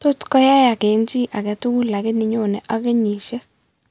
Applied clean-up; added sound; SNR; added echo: none; none; none; none.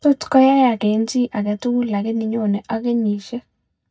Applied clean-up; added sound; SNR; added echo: neural mask model DeepFilterNet 3.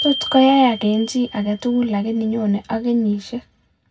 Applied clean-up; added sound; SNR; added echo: none; Glockenspiel; 14 dB; reverberation time 0.4 s.